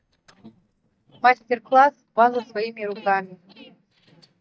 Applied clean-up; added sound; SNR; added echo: neural mask model DeepFilterNet 3.